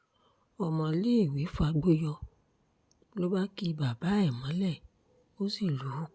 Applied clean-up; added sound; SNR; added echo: none; none; none; none.